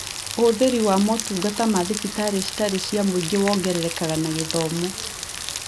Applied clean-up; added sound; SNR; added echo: none; Rain; 7 dB; none.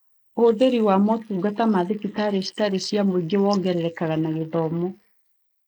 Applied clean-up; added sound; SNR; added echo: neural mask model Resemble Enhance denoiser.